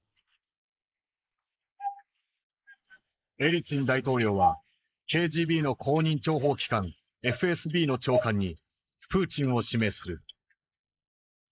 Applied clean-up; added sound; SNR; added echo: neural mask model Resemble Enhance denoiser.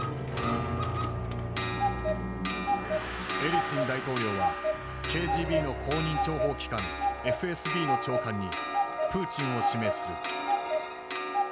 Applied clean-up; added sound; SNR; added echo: none; Clock; -1 dB; none.